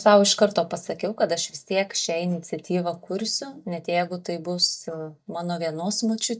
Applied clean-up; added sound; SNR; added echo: neural mask model DeepFilterNet 3.